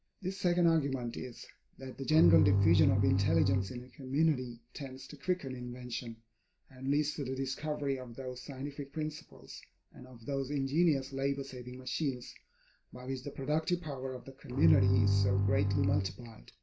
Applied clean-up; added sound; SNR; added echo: none; Bowed string instrument; -4 dB; reverberation time 0.2 s.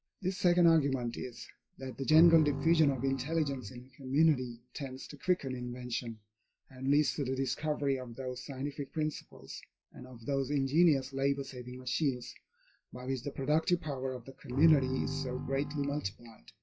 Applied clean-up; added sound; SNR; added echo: classical method WPE with log-MMSE.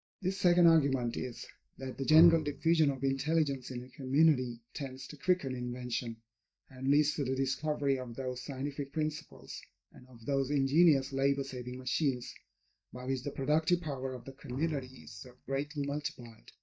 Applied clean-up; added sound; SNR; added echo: neural mask model DeepFilterNet 3.